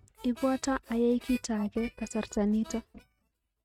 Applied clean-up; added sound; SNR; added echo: neural mask model RNNoise.